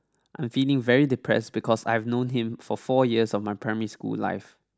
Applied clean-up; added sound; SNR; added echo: none; none; none; none.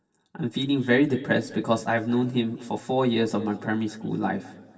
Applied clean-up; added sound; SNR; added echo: none; none; none; reverberation time 2.2 s.